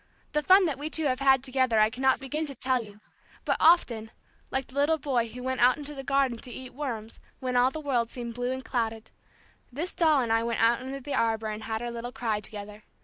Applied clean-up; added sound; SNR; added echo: neural mask model Resemble Enhance denoiser.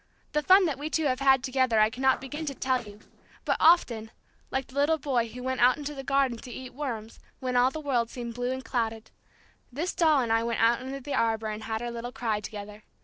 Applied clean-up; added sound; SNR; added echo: neural separator model SepFormer DNS4.